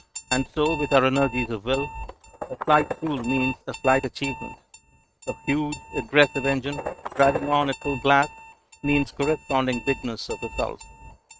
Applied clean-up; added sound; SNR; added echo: neural mask model RNNoise.